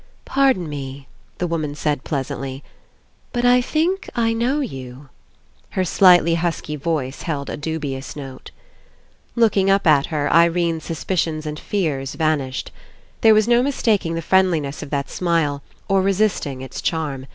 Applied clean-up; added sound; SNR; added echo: none; none; none; none.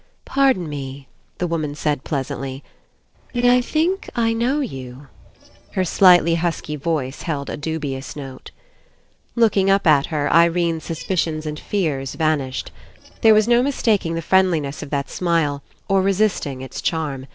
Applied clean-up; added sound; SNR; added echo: neural separator model SepFormer DNS4.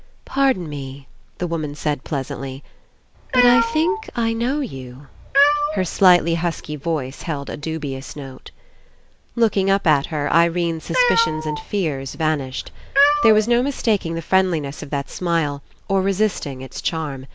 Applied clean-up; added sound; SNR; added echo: none; Cat; 3 dB; none.